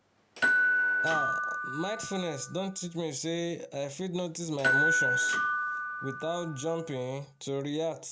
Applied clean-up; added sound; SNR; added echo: none; Door / Bell; -3 dB; none.